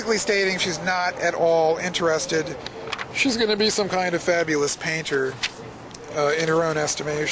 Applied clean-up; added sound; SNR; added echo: none; none; none; none.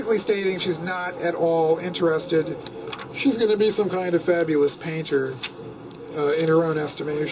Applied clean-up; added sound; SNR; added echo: none; none; none; reverberation time 0.2 s.